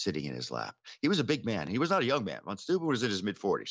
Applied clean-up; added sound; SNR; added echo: none; none; none; none.